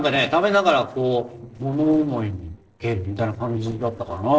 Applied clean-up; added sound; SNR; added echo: neural separator model SepFormer DNS4.